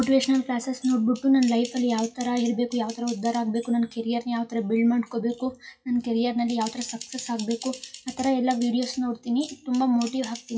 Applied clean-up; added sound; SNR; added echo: classical method WPE with log-MMSE.